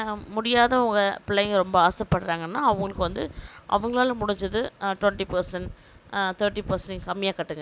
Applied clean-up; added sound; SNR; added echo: none; none; none; none.